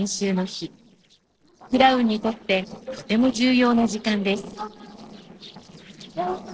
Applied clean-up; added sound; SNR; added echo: neural separator model SepFormer DNS4.